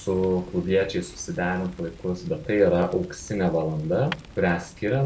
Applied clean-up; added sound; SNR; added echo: none; Fire; 19 dB; reverberation time 0.2 s.